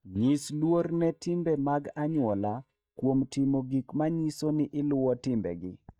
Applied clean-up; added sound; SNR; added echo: neural mask model DeepFilterNet 3.